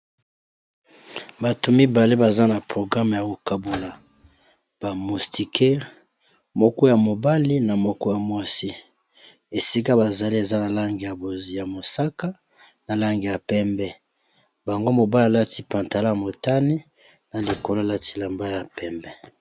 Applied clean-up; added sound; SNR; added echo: none; Microwave oven; 15 dB; none.